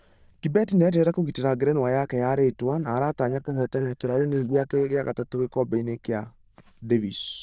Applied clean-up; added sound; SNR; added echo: neural diffusion model UNIVERSE++.